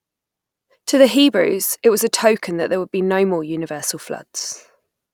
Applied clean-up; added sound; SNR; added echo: none; none; none; none.